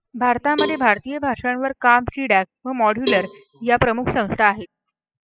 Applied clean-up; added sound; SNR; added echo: classical method spectral subtraction.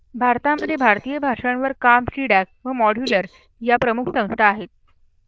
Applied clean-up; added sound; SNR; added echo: neural diffusion model UNIVERSE++.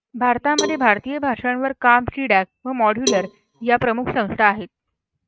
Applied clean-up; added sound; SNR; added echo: neural mask model RNNoise.